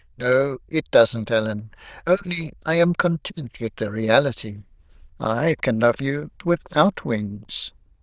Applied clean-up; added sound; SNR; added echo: neural diffusion model UNIVERSE++.